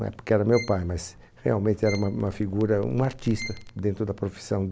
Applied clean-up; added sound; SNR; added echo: none; Crackle + Bowed string instrument; 15 dB; none.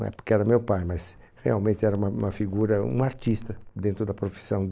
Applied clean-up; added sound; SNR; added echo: neural mask model Resemble Enhance denoiser.